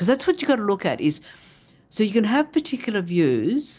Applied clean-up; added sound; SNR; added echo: none; none; none; none.